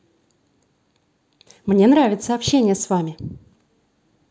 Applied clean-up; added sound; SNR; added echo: none; none; none; none.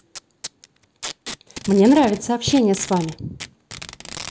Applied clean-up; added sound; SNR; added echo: none; Packing tape, duct tape; 15 dB; none.